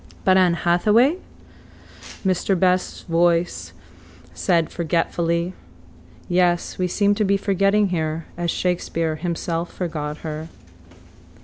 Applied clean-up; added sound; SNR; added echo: none; none; none; none.